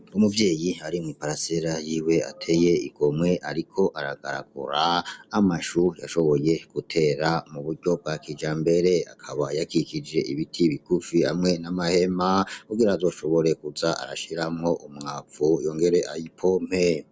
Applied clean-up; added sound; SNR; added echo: none; none; none; none.